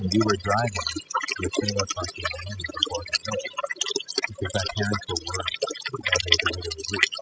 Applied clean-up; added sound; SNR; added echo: classical method spectral subtraction.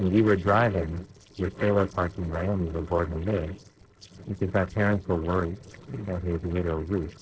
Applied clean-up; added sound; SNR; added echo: neural separator model SepFormer DNS4.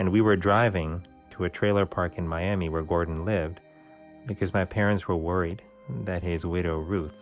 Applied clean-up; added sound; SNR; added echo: none; none; none; none.